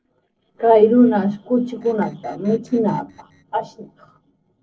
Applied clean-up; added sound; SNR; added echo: neural separator model SepFormer DNS4.